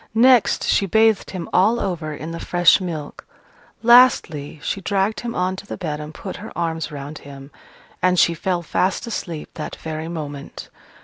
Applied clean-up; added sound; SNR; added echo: none; none; none; none.